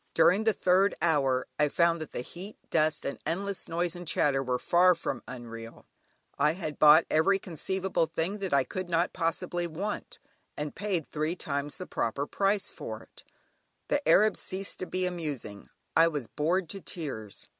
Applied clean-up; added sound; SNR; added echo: none; none; none; none.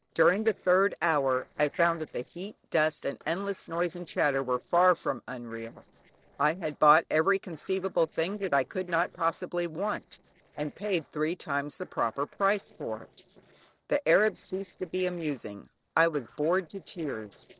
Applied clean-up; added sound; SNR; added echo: neural separator model SepFormer DNS4.